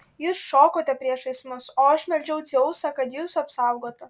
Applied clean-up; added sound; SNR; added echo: none; none; none; none.